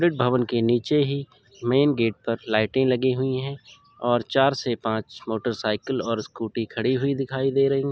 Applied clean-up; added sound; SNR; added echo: none; none; none; none.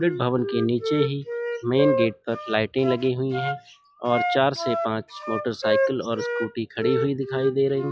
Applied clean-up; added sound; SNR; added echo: classical method log-MMSE.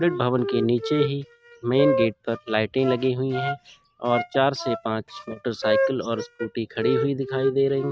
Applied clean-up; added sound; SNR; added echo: neural mask model RNNoise.